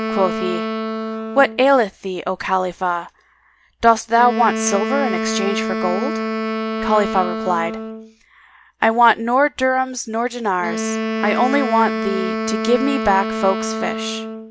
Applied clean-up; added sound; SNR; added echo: none; Wind instrument, woodwind instrument; 5 dB; none.